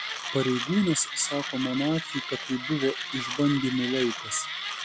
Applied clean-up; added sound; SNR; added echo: none; Mechanisms; 6 dB; none.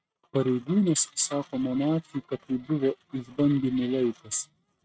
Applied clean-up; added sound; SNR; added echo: neural mask model RNNoise.